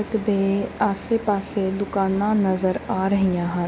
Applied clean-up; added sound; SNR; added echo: none; none; none; none.